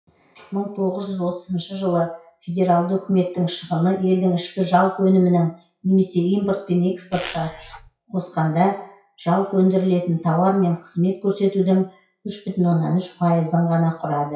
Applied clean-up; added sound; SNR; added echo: classical method WPE with log-MMSE.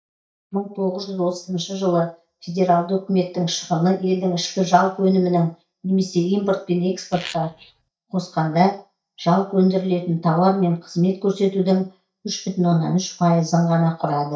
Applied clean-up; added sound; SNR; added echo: neural mask model DeepFilterNet 3.